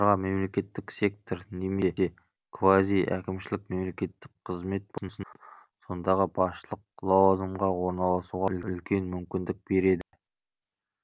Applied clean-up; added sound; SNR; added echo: none; none; none; none.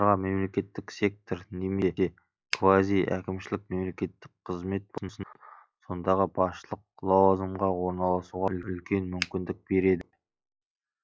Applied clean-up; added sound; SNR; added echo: classical method log-MMSE.